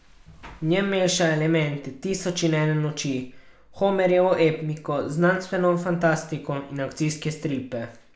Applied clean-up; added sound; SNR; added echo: none; none; none; none.